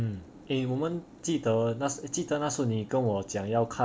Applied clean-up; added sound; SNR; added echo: none; none; none; none.